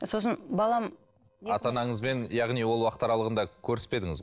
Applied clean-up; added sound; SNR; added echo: neural separator model SepFormer DNS4.